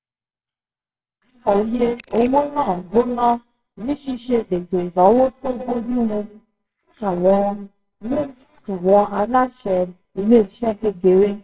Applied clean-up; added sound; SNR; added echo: neural separator model SepFormer WHAMR!.